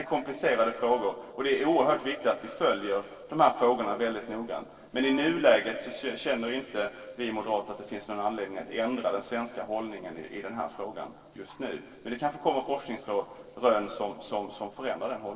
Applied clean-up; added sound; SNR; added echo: neural separator model SepFormer DNS4.